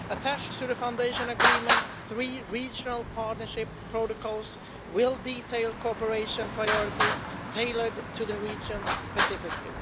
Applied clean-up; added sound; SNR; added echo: none; Traffic noise, roadway noise; -1 dB; none.